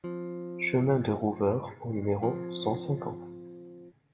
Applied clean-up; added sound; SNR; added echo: none; Electric guitar / Strum; 9 dB; reverberation time 1.5 s.